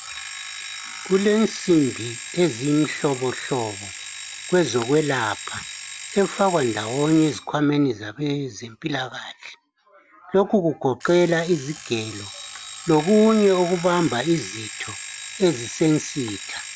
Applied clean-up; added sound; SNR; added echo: none; Alarm; 13 dB; none.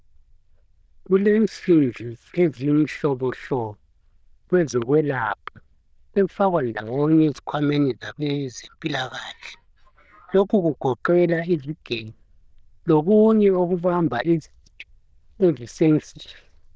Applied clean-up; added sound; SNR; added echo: neural diffusion model UNIVERSE++.